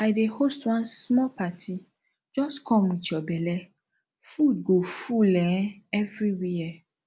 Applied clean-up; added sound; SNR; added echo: none; none; none; none.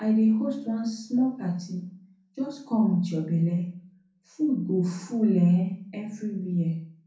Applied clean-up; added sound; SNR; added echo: none; none; none; reverberation time 0.6 s.